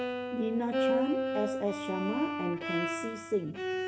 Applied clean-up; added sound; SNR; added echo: none; Bowed string instrument; -1 dB; none.